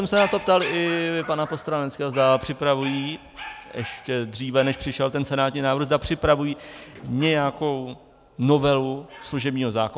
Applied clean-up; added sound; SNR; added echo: none; Dog; 16 dB; none.